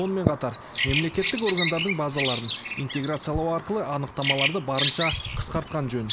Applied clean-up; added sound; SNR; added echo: none; Bird vocalization, bird call, bird song; -5 dB; none.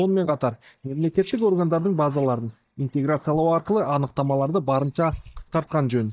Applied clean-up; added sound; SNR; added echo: neural mask model DeepFilterNet 3.